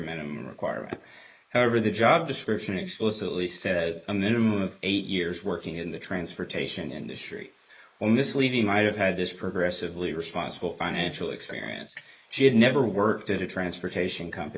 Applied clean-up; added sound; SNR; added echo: neural mask model Resemble Enhance denoiser.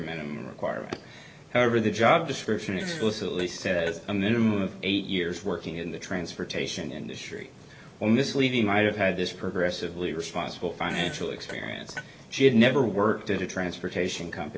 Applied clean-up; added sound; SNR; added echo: none; Fart; 13 dB; none.